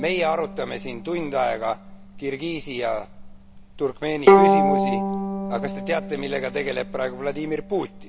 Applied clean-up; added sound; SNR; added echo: none; Bowed string instrument; -3 dB; none.